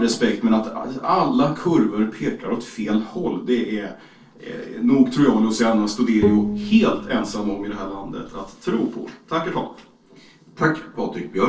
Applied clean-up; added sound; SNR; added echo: neural separator model SepFormer DNS4.